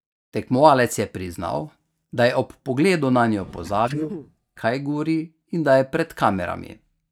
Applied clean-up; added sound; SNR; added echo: neural mask model DeepFilterNet 3.